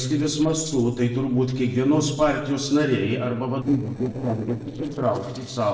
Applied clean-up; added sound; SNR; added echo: neural separator model SepFormer DNS4.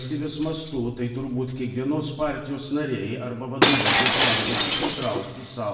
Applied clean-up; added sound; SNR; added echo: none; Shatter; -4 dB; reverberation time 1.0 s.